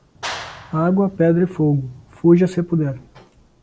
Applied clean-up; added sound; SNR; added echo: none; Clapping; 16 dB; none.